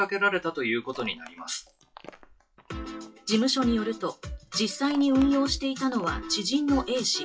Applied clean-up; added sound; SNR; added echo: classical method WPE with log-MMSE.